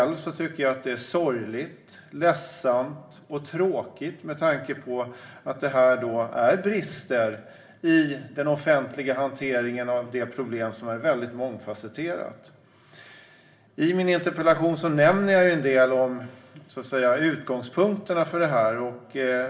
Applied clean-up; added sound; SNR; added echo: none; none; none; reverberation time 0.6 s.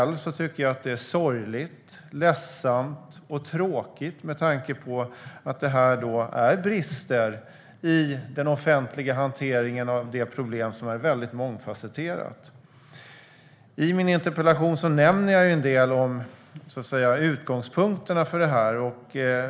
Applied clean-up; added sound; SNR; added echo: none; none; none; none.